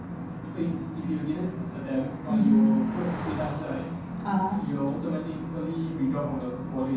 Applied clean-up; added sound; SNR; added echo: none; Cricket; 19 dB; reverberation time 0.6 s.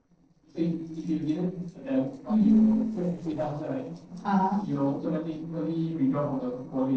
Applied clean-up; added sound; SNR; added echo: neural separator model SepFormer DNS4.